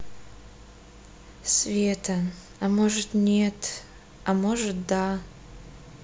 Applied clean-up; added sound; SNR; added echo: none; none; none; none.